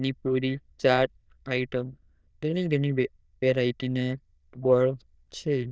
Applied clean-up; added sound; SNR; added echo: neural diffusion model UNIVERSE++.